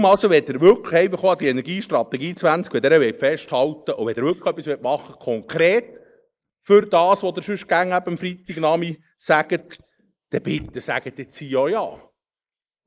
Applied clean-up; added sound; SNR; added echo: neural mask model Resemble Enhance denoiser.